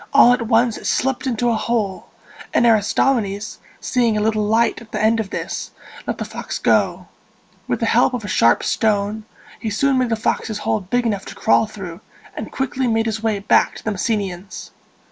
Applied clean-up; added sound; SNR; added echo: none; none; none; none.